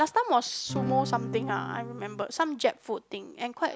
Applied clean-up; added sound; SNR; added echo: none; Acoustic guitar / Strum; 5 dB; none.